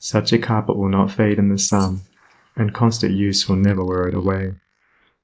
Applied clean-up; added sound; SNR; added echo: neural mask model Resemble Enhance denoiser.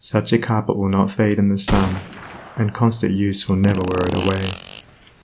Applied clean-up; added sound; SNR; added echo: none; Fart + Gunshot, gunfire; 9 dB; none.